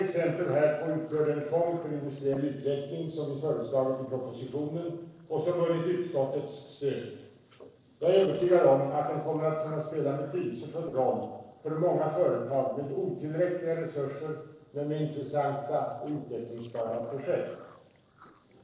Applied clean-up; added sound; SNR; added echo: neural separator model SepFormer DNS4.